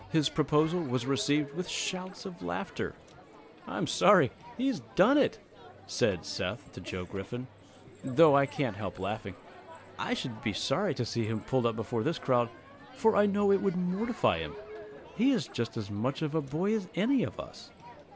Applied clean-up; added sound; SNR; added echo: none; Crowd; 18 dB; none.